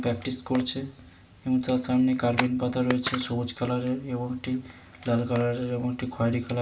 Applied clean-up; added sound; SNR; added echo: none; Camera; 12 dB; reverberation time 0.4 s.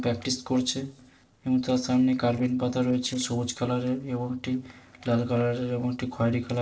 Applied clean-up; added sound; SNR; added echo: neural separator model SepFormer DNS4.